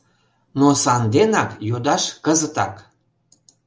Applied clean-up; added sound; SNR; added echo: none; none; none; none.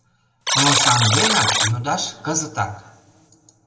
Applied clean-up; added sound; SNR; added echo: none; Alarm; -2 dB; reverberation time 1.0 s.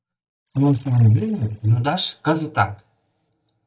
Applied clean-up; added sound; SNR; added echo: neural mask model DeepFilterNet 3.